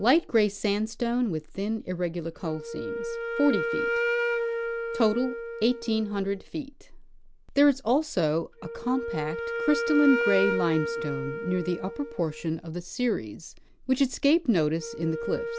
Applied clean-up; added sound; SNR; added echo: none; Wind instrument, woodwind instrument; 6 dB; none.